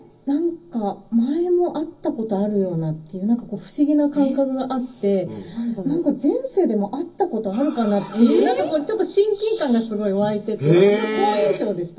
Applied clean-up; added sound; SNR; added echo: none; none; none; reverberation time 0.4 s.